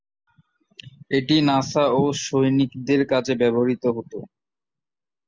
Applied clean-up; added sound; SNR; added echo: none; none; none; none.